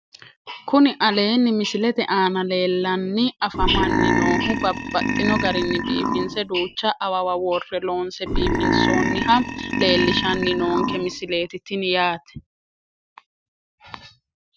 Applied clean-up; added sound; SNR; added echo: none; Burping, eructation; 0 dB; none.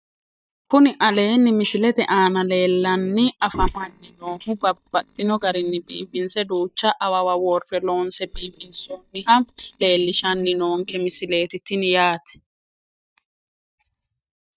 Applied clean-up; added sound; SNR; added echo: neural mask model DeepFilterNet 3.